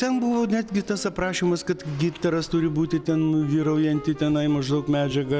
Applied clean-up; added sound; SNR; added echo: none; Wind instrument, woodwind instrument; 19 dB; none.